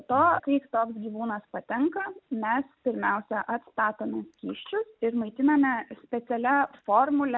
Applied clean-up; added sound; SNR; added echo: none; none; none; none.